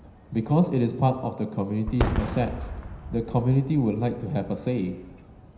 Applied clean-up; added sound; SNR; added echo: none; Fireworks; 9 dB; reverberation time 0.9 s.